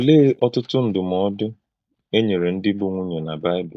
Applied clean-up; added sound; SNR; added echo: neural mask model DeepFilterNet 3.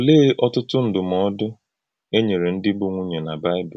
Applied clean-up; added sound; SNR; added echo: none; none; none; none.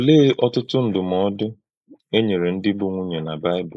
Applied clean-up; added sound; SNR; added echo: neural mask model Resemble Enhance denoiser.